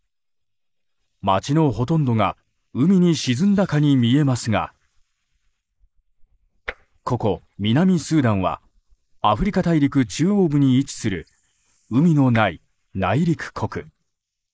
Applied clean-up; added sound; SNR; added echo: neural mask model Resemble Enhance denoiser.